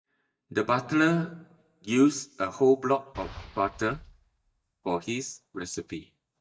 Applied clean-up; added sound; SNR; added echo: neural mask model DeepFilterNet 3.